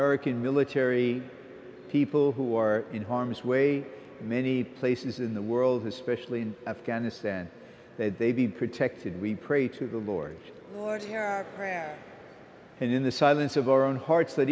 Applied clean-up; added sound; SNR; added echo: none; none; none; none.